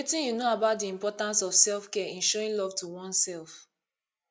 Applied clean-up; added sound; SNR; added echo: none; none; none; none.